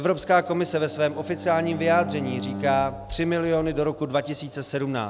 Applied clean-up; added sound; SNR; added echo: none; Bowed string instrument; 13 dB; none.